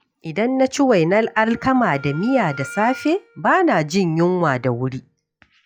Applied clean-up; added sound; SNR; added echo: classical method log-MMSE.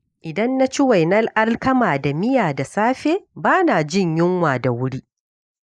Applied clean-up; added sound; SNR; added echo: neural mask model Resemble Enhance denoiser.